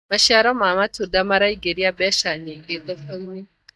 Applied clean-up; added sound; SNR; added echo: neural mask model DeepFilterNet 3.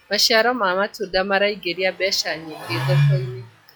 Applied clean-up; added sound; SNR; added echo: classical method log-MMSE.